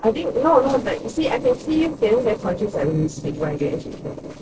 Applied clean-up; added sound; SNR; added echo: neural separator model SepFormer DNS4.